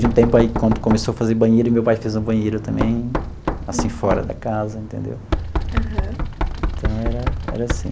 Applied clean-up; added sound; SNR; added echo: none; Knock; 4 dB; none.